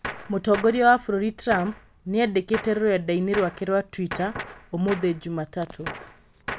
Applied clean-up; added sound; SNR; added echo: none; Gunshot, gunfire; 13 dB; none.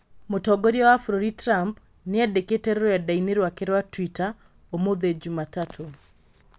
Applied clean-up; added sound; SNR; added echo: none; none; none; none.